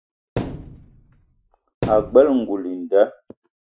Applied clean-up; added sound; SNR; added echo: classical method Wiener filter.